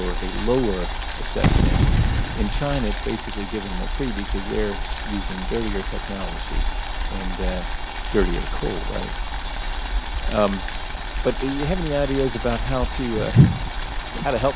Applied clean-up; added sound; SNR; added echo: none; Boiling + Gunshot, gunfire / Boom; -1 dB; none.